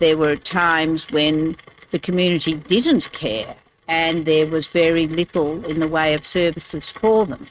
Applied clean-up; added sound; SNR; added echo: neural mask model RNNoise.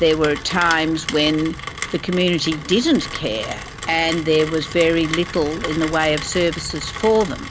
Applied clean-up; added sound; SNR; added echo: none; Rain; 11 dB; none.